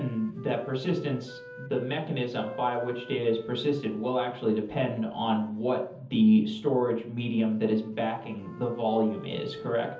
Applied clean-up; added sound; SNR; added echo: none; Wind instrument, woodwind instrument; 18 dB; reverberation time 0.7 s.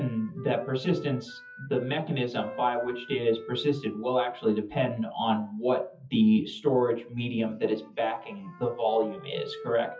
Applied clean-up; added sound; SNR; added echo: classical method WPE with log-MMSE.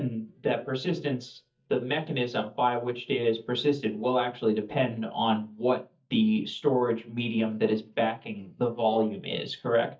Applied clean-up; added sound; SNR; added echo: neural mask model DeepFilterNet 3.